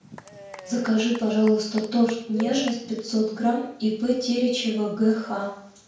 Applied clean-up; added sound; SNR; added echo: none; Applause / Cheering / Clapping; 16 dB; reverberation time 0.5 s.